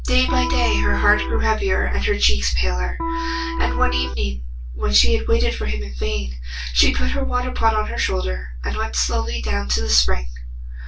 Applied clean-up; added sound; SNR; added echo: none; Electric guitar; 8 dB; reverberation time 0.1 s.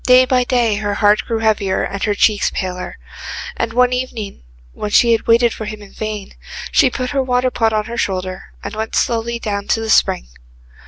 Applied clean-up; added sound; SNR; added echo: none; none; none; none.